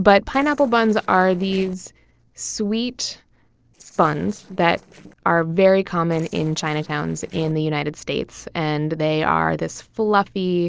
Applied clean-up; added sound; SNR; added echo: neural separator model SepFormer DNS4.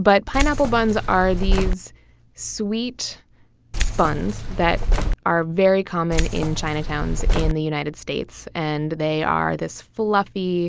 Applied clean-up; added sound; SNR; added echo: none; Keys jangling; -1 dB; none.